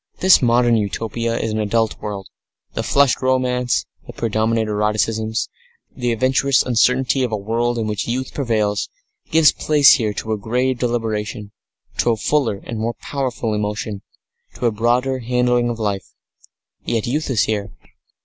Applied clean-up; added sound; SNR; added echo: none; none; none; none.